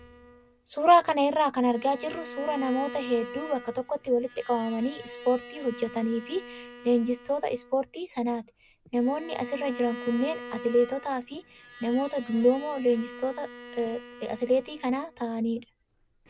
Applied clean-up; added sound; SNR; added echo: none; Bowed string instrument; 16 dB; none.